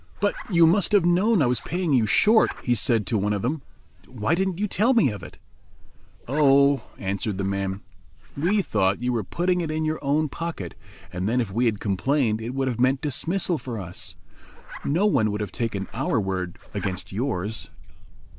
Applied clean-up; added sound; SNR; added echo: neural mask model Resemble Enhance denoiser.